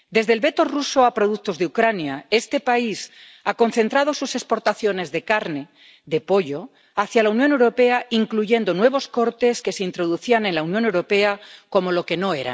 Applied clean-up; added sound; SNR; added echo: none; Clapping; 18 dB; none.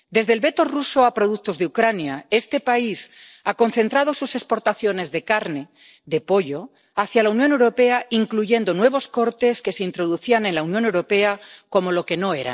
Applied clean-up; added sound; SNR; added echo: neural separator model SepFormer DNS4.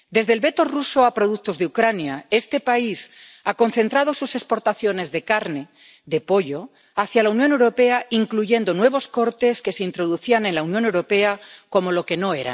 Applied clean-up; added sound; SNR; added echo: none; none; none; none.